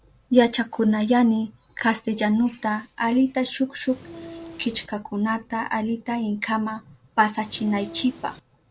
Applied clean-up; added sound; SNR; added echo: none; Train; 16 dB; none.